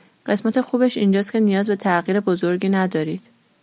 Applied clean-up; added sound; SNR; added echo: none; none; none; none.